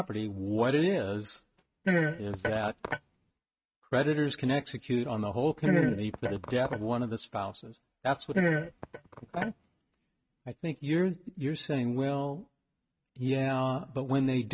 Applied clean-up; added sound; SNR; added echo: neural mask model RNNoise.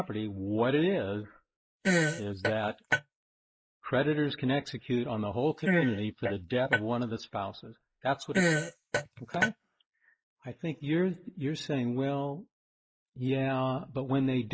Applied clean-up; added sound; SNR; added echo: neural mask model Resemble Enhance denoiser.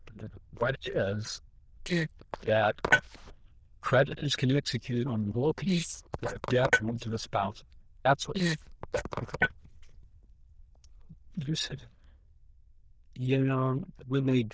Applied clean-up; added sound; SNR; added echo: neural diffusion model UNIVERSE++.